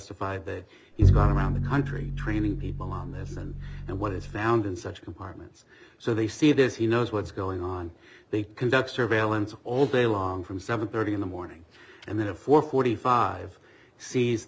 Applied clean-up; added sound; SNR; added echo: none; Bowed string instrument; -1 dB; none.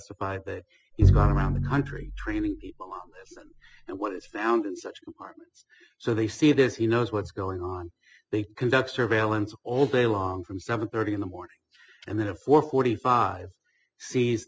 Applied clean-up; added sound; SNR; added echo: classical method spectral subtraction.